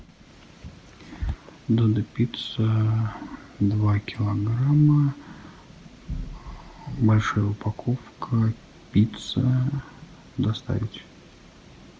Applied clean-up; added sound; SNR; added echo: none; none; none; none.